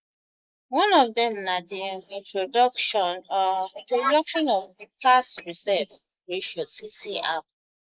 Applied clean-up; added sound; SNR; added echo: neural mask model Resemble Enhance denoiser.